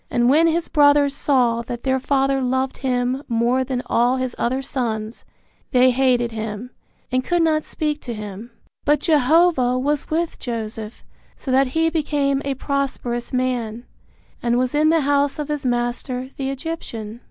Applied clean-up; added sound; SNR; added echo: none; none; none; none.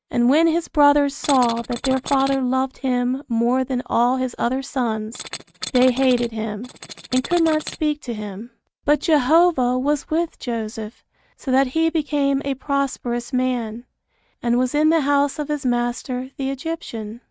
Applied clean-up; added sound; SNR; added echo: neural mask model RNNoise.